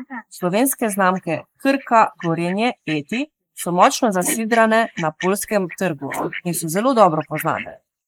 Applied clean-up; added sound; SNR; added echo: neural mask model Resemble Enhance denoiser.